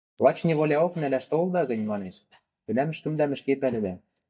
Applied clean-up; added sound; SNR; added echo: neural mask model DeepFilterNet 3.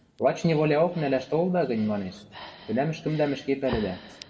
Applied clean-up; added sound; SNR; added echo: none; Breathing; 18 dB; reverberation time 1.3 s.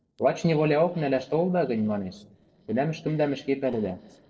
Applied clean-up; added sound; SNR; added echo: neural separator model SepFormer DNS4.